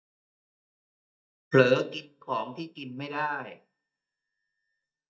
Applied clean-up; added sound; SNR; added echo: neural mask model DeepFilterNet 3.